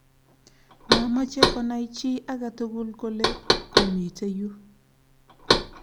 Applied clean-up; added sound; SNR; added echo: none; Knock; -3 dB; none.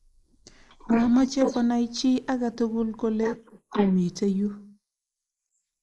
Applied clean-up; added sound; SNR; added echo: neural mask model Resemble Enhance denoiser.